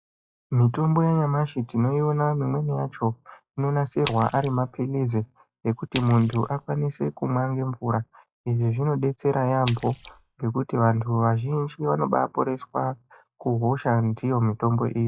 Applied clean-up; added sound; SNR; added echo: classical method log-MMSE.